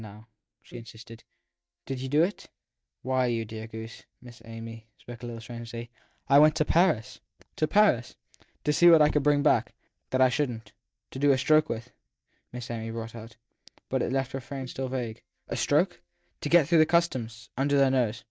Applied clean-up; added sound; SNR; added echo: neural mask model DeepFilterNet 3.